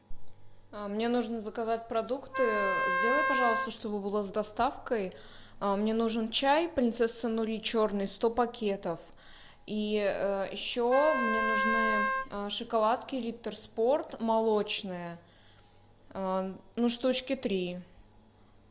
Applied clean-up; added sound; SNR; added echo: none; Wind instrument, woodwind instrument; -1 dB; none.